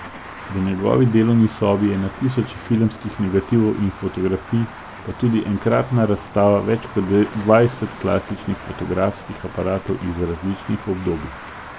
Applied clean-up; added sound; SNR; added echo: none; Traffic noise, roadway noise; 16 dB; none.